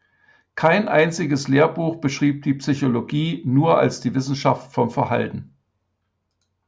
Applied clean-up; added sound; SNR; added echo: none; none; none; none.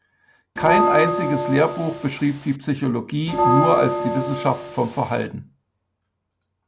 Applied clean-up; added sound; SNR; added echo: none; Bell; 0 dB; none.